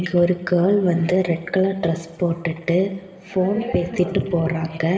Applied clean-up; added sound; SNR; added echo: none; none; none; reverberation time 2.4 s.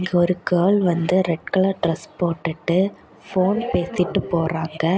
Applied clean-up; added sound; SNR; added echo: none; none; none; none.